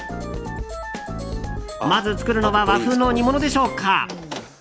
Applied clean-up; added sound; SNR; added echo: none; none; none; none.